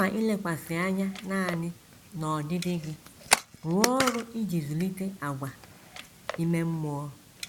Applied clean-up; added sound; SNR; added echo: none; Camera; 6 dB; none.